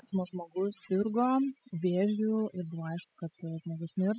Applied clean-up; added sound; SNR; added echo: classical method spectral subtraction.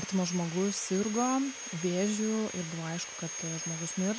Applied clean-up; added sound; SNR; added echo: none; Sawing; 8 dB; none.